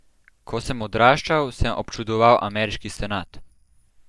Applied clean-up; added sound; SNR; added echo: neural mask model DeepFilterNet 3.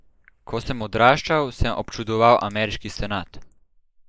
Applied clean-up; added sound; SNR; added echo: neural mask model Resemble Enhance denoiser.